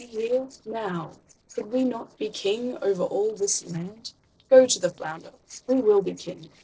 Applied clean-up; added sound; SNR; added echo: neural separator model SepFormer DNS4.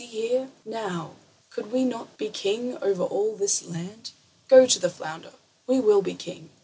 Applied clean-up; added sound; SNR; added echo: none; none; none; none.